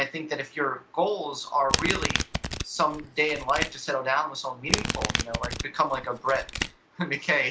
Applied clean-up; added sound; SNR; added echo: none; Domestic sounds, home sounds; 3 dB; none.